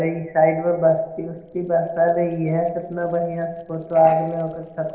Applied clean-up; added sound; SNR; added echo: neural separator model SepFormer DNS4.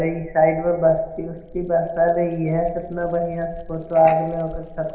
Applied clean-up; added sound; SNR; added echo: none; Liquid; 18 dB; reverberation time 0.9 s.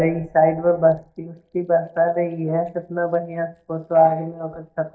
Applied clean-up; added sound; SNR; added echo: neural mask model DeepFilterNet 3.